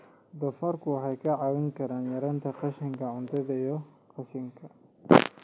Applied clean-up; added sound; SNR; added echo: none; none; none; none.